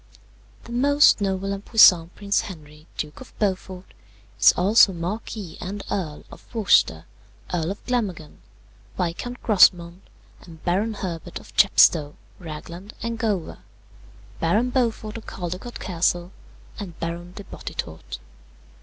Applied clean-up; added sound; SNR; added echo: none; none; none; none.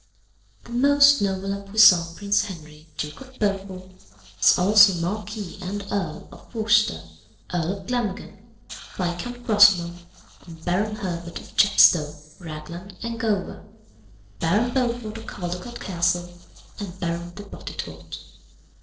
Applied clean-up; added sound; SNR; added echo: neural separator model SepFormer DNS4.